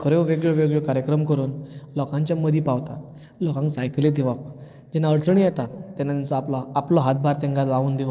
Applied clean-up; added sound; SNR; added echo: neural separator model SepFormer DNS4.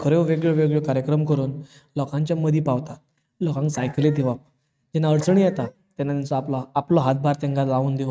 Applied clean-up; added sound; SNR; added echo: neural mask model RNNoise.